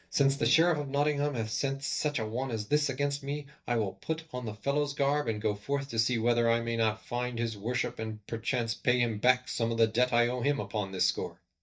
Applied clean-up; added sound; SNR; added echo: neural mask model DeepFilterNet 3.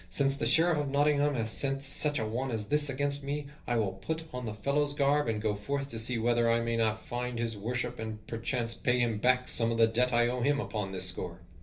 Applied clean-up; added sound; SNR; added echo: none; Train; 20 dB; reverberation time 0.3 s.